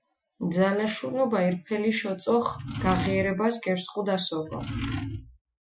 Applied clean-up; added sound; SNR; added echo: classical method Wiener filter.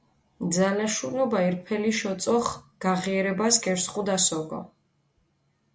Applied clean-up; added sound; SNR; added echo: none; none; none; none.